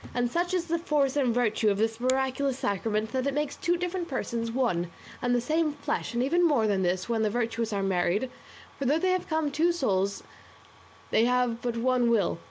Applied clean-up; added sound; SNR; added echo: none; Finger snapping; 20 dB; none.